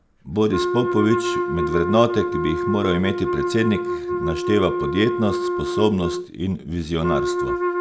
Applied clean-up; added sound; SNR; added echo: none; Wind instrument, woodwind instrument; 1 dB; none.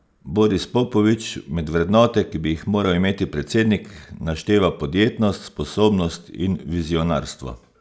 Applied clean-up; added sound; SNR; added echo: none; none; none; none.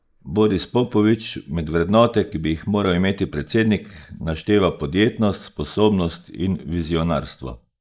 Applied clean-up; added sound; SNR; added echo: neural mask model Resemble Enhance denoiser.